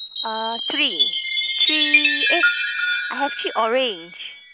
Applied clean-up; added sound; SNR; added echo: none; Chime; -4 dB; none.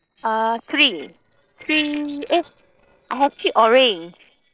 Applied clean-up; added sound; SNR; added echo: neural separator model SepFormer DNS4.